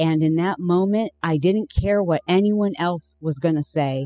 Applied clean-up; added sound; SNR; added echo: classical method spectral subtraction.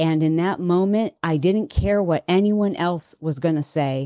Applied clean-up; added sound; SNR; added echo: none; none; none; none.